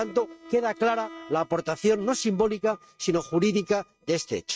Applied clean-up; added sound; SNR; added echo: neural mask model RNNoise.